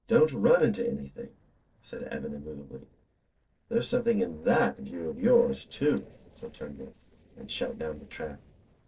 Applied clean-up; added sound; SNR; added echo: neural separator model SepFormer DNS4.